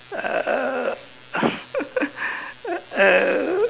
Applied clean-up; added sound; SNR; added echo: none; none; none; none.